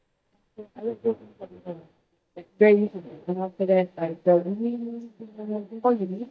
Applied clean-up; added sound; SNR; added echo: neural mask model DeepFilterNet 3.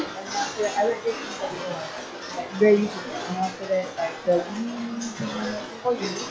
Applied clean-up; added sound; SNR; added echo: classical method log-MMSE.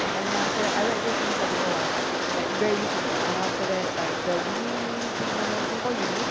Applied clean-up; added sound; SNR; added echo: none; Rain; -4 dB; none.